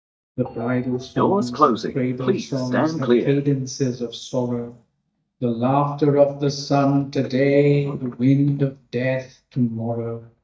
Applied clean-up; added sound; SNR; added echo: neural mask model DeepFilterNet 3.